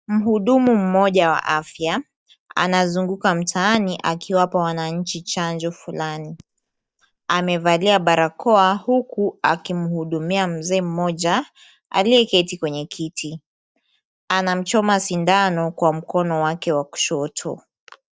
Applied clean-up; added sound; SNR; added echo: neural mask model DeepFilterNet 3.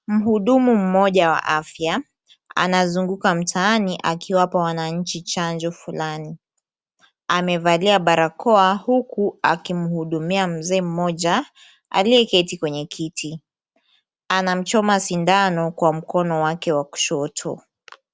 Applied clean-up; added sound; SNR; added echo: none; none; none; none.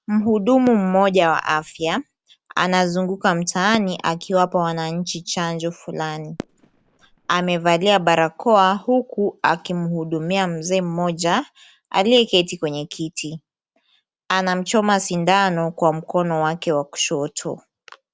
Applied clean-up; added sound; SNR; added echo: none; Fireworks; 20 dB; none.